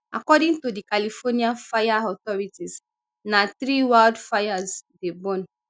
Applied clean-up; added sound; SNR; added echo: classical method Wiener filter.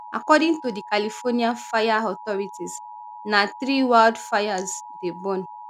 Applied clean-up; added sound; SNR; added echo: none; Alarm; 16 dB; none.